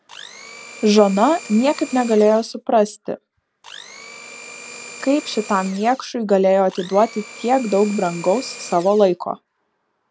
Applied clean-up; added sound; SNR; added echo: none; Domestic sounds, home sounds; 17 dB; none.